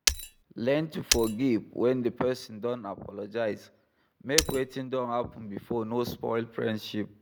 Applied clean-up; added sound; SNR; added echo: none; Shatter; -2 dB; none.